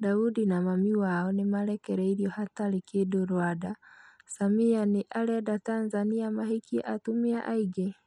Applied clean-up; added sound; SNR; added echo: none; none; none; none.